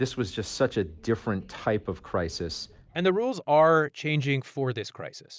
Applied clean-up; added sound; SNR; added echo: none; none; none; none.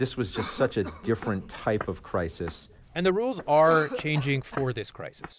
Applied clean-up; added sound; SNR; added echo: none; Walk, footsteps + Cough; 13 dB; none.